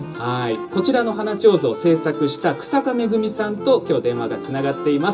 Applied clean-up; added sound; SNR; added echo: none; Wind instrument, woodwind instrument; 14 dB; reverberation time 0.2 s.